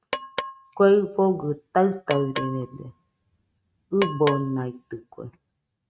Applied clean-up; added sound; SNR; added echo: neural mask model RNNoise.